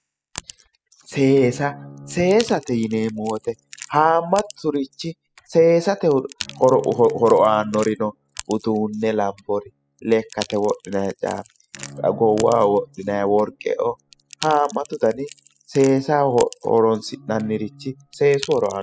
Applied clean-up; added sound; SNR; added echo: classical method spectral subtraction.